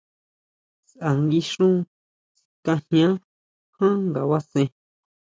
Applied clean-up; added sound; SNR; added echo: none; none; none; none.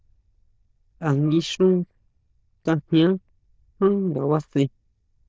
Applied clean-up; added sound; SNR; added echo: neural diffusion model UNIVERSE++.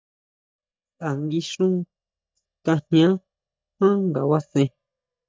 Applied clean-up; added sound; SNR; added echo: neural mask model DeepFilterNet 3.